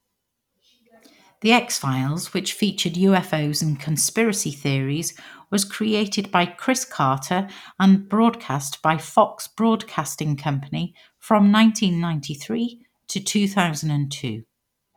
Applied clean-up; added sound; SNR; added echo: none; none; none; none.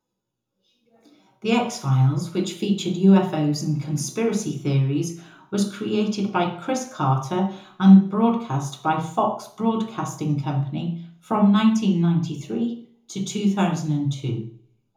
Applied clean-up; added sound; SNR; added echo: none; none; none; reverberation time 0.6 s.